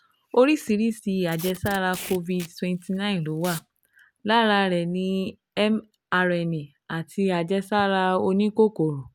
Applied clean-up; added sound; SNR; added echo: none; Packing tape, duct tape; 17 dB; none.